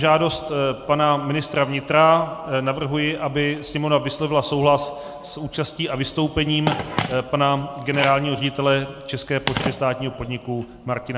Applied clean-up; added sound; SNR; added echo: none; Telephone; 13 dB; none.